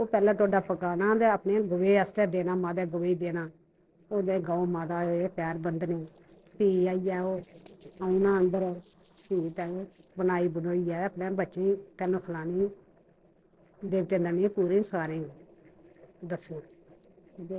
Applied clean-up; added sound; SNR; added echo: neural separator model SepFormer DNS4.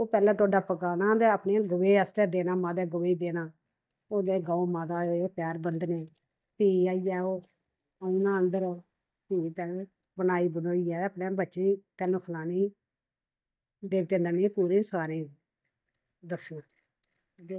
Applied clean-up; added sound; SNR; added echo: neural mask model DeepFilterNet 3.